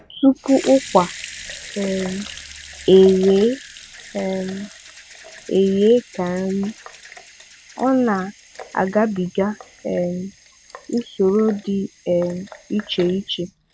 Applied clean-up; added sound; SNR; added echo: none; Sink (filling or washing) / Water tap, faucet / Liquid; 18 dB; none.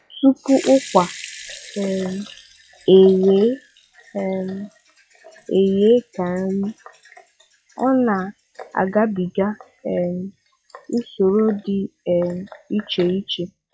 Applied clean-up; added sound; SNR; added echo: classical method log-MMSE.